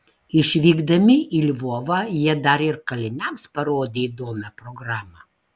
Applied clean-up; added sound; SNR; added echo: none; none; none; none.